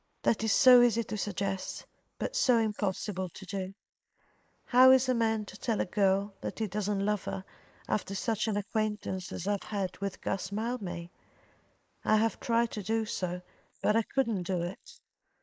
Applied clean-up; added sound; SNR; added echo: neural mask model Resemble Enhance denoiser.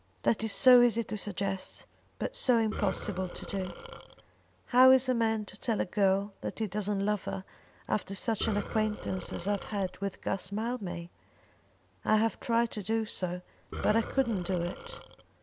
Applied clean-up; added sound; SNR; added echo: none; Burping, eructation; 10 dB; none.